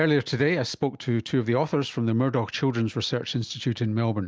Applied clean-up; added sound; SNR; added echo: none; none; none; none.